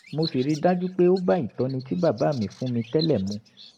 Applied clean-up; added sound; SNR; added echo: neural mask model Resemble Enhance denoiser.